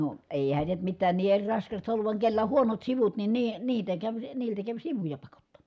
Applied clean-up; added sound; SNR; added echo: none; none; none; none.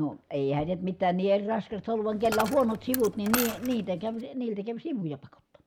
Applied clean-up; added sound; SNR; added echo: none; Coin (dropping); 7 dB; none.